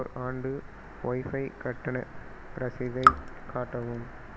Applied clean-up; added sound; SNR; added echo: none; Raindrop / Drip; -2 dB; none.